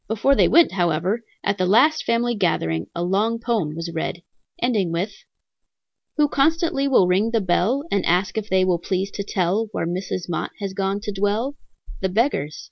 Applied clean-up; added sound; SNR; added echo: none; none; none; none.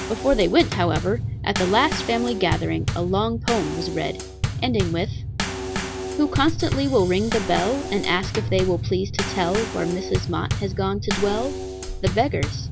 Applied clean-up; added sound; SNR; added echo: none; Bass drum / Snare drum / Drum kit; 4 dB; none.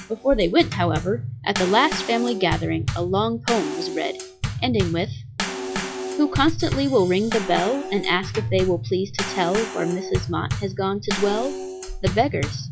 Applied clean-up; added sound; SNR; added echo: classical method log-MMSE.